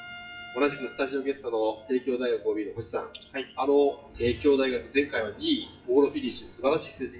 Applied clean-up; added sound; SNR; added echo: classical method WPE with log-MMSE.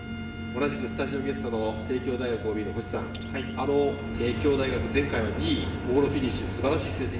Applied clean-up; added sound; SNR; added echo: none; Trumpet; 18 dB; reverberation time 0.8 s.